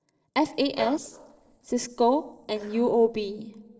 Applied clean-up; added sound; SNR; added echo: neural separator model SepFormer DNS4.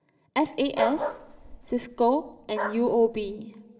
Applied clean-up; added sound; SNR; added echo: none; Bark; 7 dB; reverberation time 2.3 s.